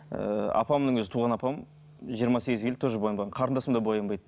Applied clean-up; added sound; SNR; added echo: none; none; none; none.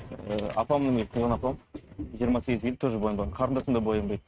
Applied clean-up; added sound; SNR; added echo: neural mask model RNNoise.